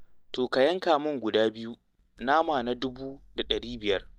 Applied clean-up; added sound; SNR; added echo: neural mask model DeepFilterNet 3.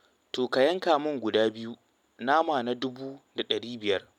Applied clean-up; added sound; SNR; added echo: none; none; none; none.